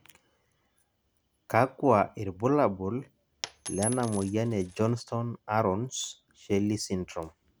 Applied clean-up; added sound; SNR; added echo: none; Coin (dropping); 11 dB; none.